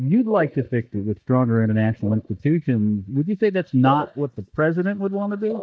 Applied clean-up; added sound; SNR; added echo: neural mask model DeepFilterNet 3.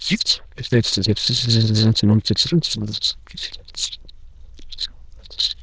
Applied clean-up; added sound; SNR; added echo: neural diffusion model UNIVERSE++.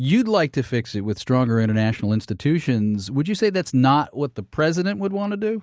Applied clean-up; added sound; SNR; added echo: none; none; none; none.